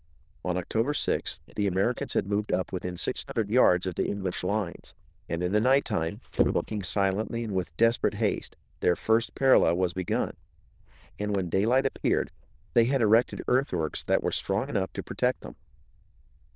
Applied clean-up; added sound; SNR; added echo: neural diffusion model UNIVERSE++.